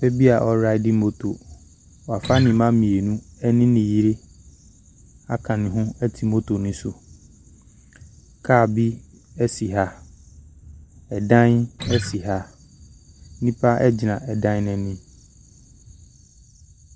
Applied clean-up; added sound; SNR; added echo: none; Acoustic guitar; 3 dB; none.